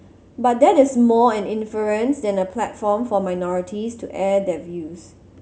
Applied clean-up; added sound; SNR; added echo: none; none; none; none.